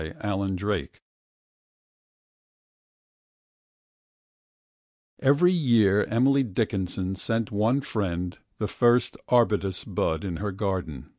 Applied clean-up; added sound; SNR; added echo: none; none; none; none.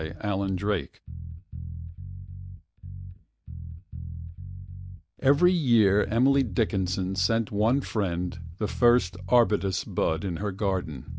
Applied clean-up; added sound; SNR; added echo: none; Bass guitar; 10 dB; none.